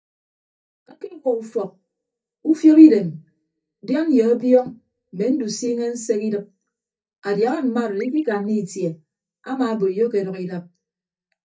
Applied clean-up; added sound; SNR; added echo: neural mask model DeepFilterNet 3.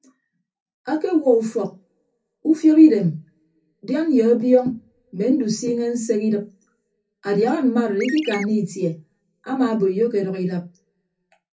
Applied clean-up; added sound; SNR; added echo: none; Chirp, tweet; 11 dB; reverberation time 0.3 s.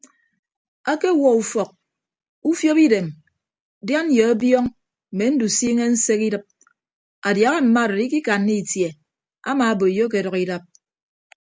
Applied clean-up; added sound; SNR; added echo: none; none; none; none.